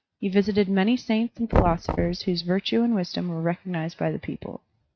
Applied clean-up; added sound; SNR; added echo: neural mask model RNNoise.